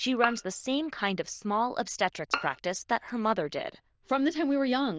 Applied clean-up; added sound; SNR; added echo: neural diffusion model UNIVERSE++.